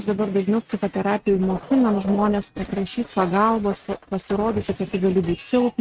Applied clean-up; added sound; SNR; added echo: neural mask model RNNoise.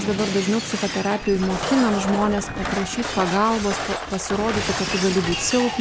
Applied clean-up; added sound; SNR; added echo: none; Shatter; 5 dB; none.